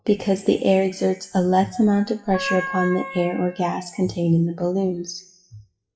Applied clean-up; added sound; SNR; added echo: classical method WPE with log-MMSE.